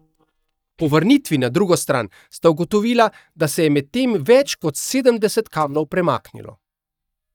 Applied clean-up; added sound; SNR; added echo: neural mask model DeepFilterNet 3.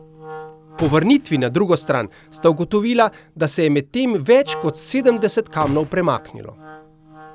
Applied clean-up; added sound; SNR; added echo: none; Wind instrument, woodwind instrument + Gunshot, gunfire; 18 dB; none.